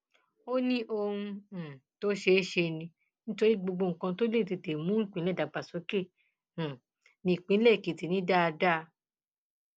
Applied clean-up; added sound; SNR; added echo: none; none; none; none.